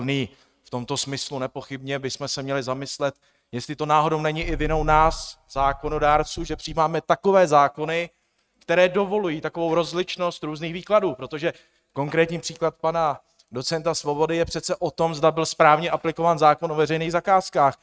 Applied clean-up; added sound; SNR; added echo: neural mask model RNNoise.